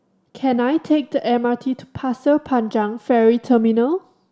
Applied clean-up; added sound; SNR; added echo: none; none; none; none.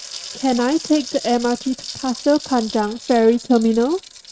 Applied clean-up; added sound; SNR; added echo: neural mask model RNNoise.